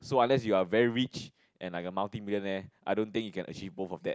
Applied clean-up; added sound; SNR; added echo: none; none; none; none.